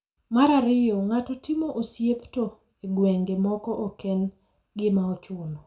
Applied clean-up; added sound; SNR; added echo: none; none; none; reverberation time 0.2 s.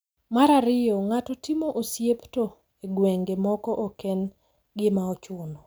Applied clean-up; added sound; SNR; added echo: none; none; none; none.